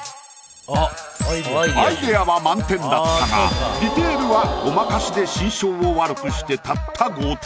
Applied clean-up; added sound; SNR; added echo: none; none; none; none.